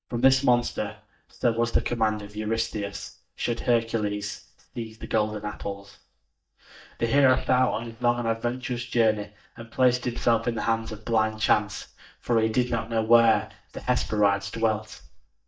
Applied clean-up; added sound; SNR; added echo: neural mask model DeepFilterNet 3.